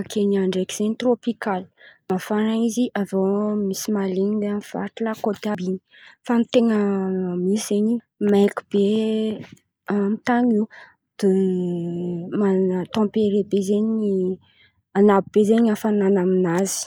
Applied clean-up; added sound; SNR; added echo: none; none; none; none.